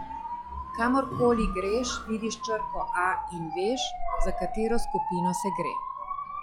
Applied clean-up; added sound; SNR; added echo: classical method log-MMSE.